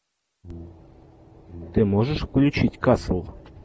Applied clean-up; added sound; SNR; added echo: none; Brass instrument; 19 dB; none.